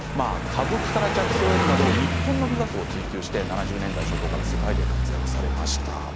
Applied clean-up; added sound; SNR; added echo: none; Car passing by; -4 dB; none.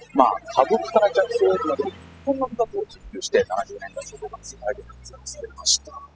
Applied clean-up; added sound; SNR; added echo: classical method spectral subtraction.